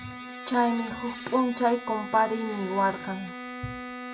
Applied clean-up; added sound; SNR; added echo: none; Bowed string instrument; 11 dB; none.